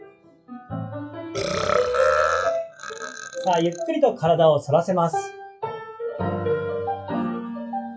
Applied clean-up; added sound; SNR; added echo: classical method WPE with log-MMSE.